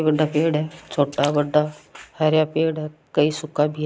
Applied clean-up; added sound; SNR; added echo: none; Splash, splatter; 20 dB; none.